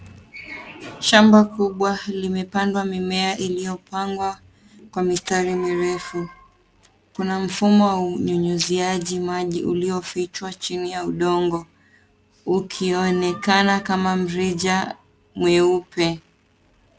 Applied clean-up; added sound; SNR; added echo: none; none; none; none.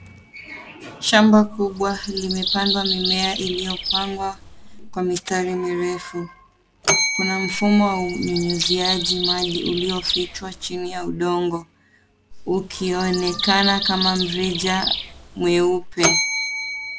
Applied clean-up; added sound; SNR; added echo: none; Bird vocalization, bird call, bird song + Bell; 4 dB; none.